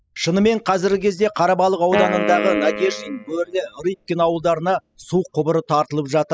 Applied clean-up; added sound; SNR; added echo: classical method spectral subtraction.